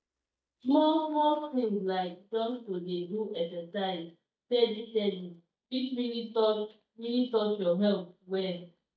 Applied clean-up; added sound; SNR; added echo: neural mask model DeepFilterNet 3.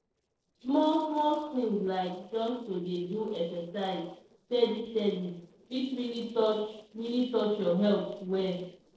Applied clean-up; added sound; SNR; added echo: neural separator model SepFormer DNS4.